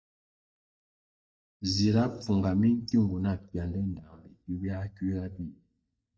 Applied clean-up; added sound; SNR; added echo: neural mask model DeepFilterNet 3.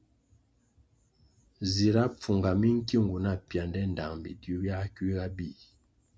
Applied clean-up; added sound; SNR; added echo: none; none; none; none.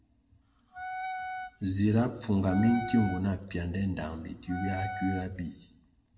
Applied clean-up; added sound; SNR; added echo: none; Wind instrument, woodwind instrument; 8 dB; reverberation time 0.8 s.